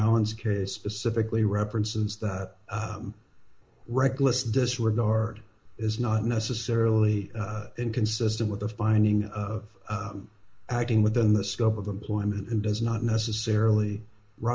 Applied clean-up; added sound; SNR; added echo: none; none; none; reverberation time 0.4 s.